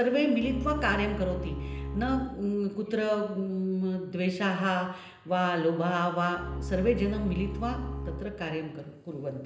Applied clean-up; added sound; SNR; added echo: none; Bowed string instrument; 7 dB; reverberation time 0.9 s.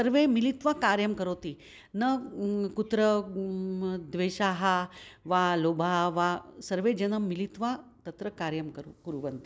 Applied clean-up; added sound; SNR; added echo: none; none; none; none.